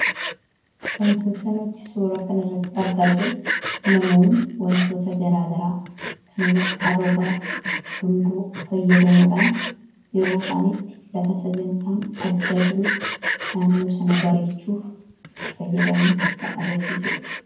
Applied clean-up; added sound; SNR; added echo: none; Sawing; 8 dB; reverberation time 0.9 s.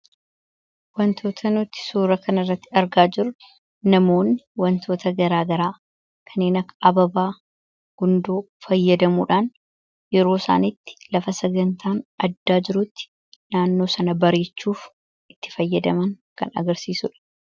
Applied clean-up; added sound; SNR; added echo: none; none; none; none.